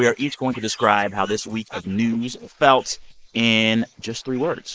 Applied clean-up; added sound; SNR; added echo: neural mask model Resemble Enhance denoiser.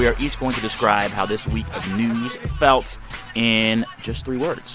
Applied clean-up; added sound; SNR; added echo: none; none; none; none.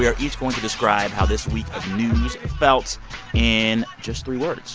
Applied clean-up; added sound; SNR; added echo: none; Bass drum; 2 dB; none.